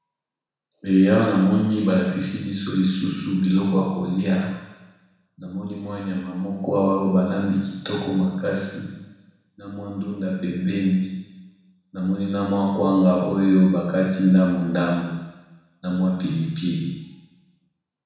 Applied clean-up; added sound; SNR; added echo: none; none; none; reverberation time 1.1 s.